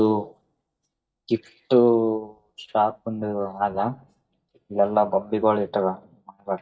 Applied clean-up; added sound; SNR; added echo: neural mask model DeepFilterNet 3.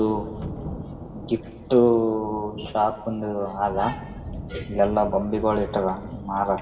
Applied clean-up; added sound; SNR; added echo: none; Thunder; 12 dB; reverberation time 2.4 s.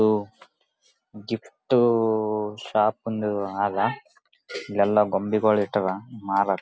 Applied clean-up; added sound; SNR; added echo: none; none; none; none.